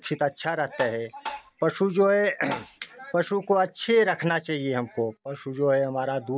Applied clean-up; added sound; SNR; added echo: none; Tap; 12 dB; none.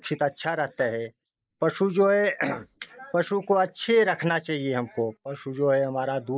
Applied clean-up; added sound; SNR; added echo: neural mask model Resemble Enhance denoiser.